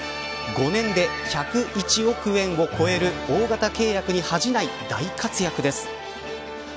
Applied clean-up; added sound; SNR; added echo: none; none; none; none.